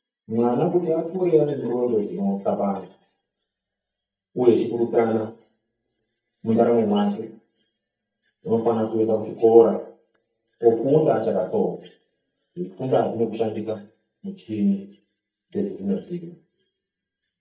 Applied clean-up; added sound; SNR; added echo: neural mask model DeepFilterNet 3.